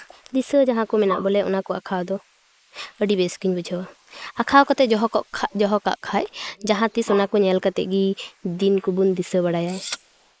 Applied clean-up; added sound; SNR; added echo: neural mask model Resemble Enhance denoiser.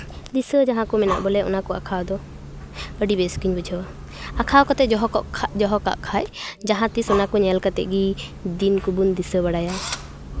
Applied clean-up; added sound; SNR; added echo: none; Engine / Drill + Breathing; 11 dB; none.